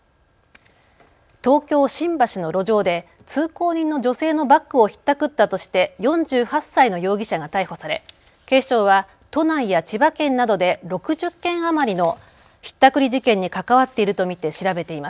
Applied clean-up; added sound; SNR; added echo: none; none; none; none.